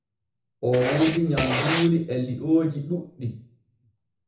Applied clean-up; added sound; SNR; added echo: none; Writing; 1 dB; reverberation time 0.6 s.